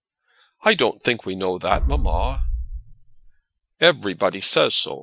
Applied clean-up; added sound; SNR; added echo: classical method Wiener filter.